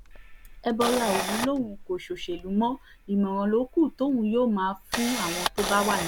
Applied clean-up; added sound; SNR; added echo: none; Camera; 7 dB; none.